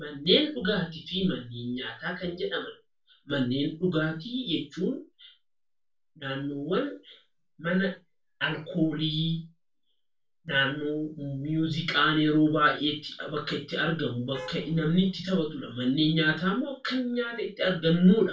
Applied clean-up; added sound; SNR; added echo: neural separator model SepFormer DNS4.